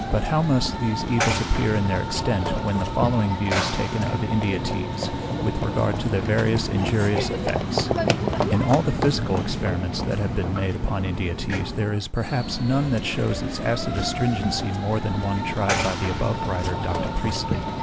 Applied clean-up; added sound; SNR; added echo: none; Run / Train; 2 dB; none.